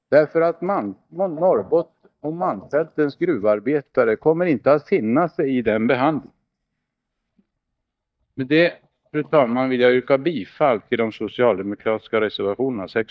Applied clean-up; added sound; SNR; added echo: neural mask model DeepFilterNet 3.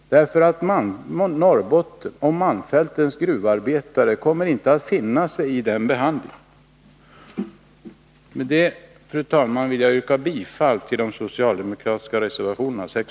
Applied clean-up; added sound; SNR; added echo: none; none; none; none.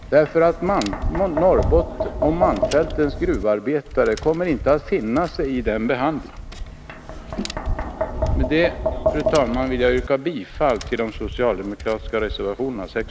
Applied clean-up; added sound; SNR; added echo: none; Tap; 6 dB; none.